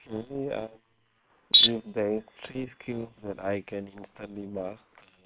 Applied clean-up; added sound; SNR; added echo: neural separator model SepFormer WHAM!.